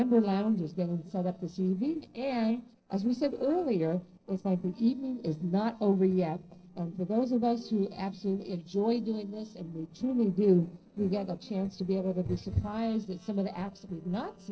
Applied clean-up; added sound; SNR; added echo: neural separator model SepFormer DNS4.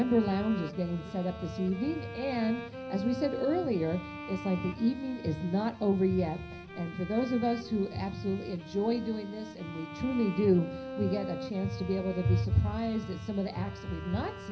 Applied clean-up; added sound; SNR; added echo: none; Bowed string instrument; 12 dB; reverberation time 0.5 s.